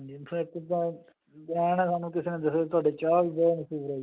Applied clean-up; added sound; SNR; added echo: none; none; none; none.